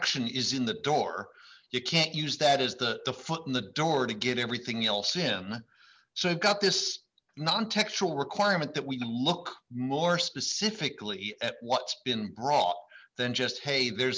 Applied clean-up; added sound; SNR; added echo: none; none; none; none.